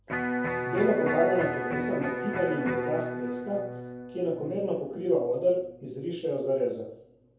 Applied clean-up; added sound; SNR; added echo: none; Electric guitar; 5 dB; reverberation time 0.7 s.